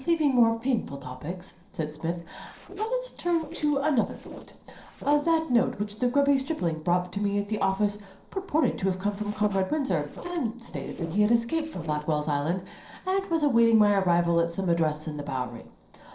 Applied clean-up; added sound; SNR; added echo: neural separator model SepFormer DNS4.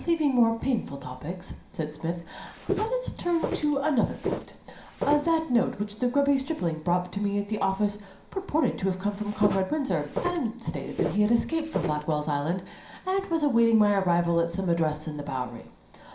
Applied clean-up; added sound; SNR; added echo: none; Walk, footsteps; 7 dB; reverberation time 0.5 s.